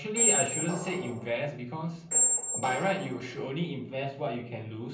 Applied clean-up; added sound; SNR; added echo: none; Squeak; -4 dB; reverberation time 0.6 s.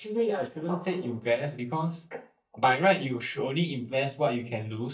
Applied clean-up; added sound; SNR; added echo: neural mask model DeepFilterNet 3.